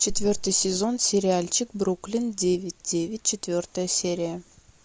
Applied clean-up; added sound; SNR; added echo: none; none; none; none.